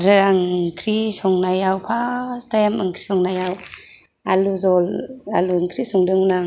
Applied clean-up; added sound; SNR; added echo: none; none; none; none.